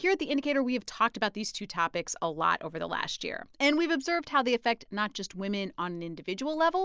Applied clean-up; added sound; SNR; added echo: none; none; none; none.